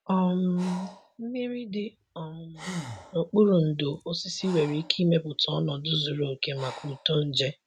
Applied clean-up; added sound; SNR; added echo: none; Breathing; 18 dB; none.